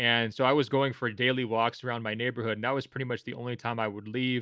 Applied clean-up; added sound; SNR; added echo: none; none; none; none.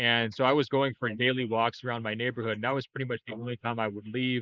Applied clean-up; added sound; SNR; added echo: neural mask model Resemble Enhance denoiser.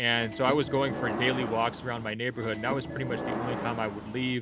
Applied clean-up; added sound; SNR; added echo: none; Subway, metro, underground / Sliding door; 6 dB; none.